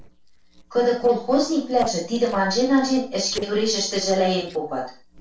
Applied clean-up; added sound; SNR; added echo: neural separator model SepFormer DNS4.